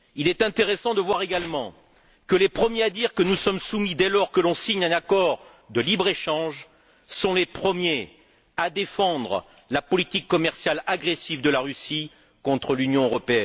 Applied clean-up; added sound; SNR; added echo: none; Tearing; 19 dB; none.